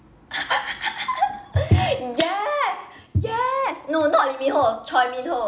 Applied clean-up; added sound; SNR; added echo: none; none; none; none.